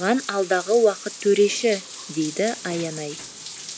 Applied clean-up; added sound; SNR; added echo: none; Bathtub (filling or washing); 13 dB; none.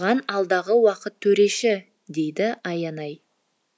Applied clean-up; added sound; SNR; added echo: none; none; none; none.